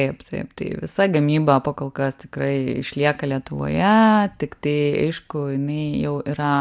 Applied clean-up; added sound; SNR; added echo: none; none; none; none.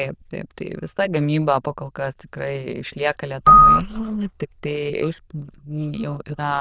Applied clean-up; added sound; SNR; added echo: neural diffusion model UNIVERSE++.